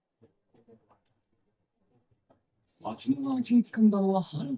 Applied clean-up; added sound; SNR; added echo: neural mask model DeepFilterNet 3.